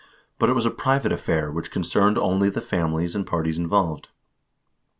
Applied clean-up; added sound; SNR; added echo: none; none; none; none.